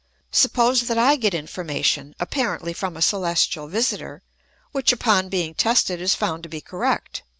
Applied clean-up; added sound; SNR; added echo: none; none; none; none.